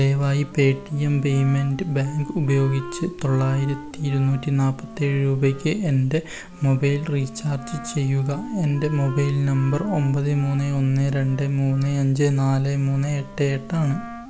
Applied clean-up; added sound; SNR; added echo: none; Wind instrument, woodwind instrument; 16 dB; none.